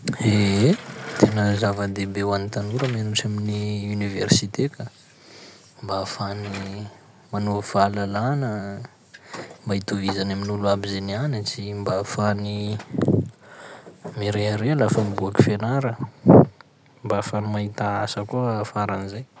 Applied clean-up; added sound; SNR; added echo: none; none; none; none.